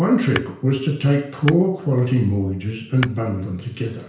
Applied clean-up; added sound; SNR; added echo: none; Tap / Hammer; 15 dB; reverberation time 0.5 s.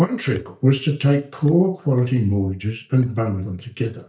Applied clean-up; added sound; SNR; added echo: neural mask model DeepFilterNet 3.